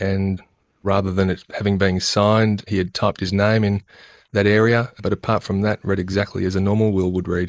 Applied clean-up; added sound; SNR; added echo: neural mask model Resemble Enhance denoiser.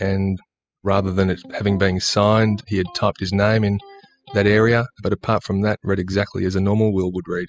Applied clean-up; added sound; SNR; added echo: classical method spectral subtraction.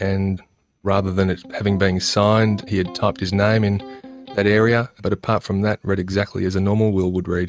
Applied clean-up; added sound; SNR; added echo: neural mask model RNNoise.